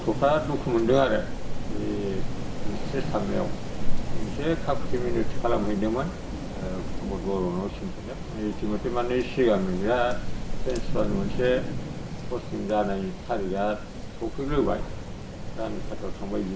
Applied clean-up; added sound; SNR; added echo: none; Rain; -1 dB; reverberation time 1.6 s.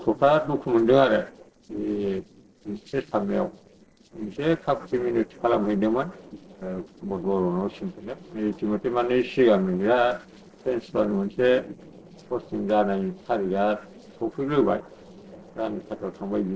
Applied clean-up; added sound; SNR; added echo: neural separator model SepFormer DNS4.